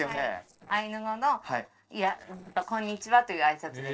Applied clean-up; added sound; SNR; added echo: neural separator model SepFormer DNS4.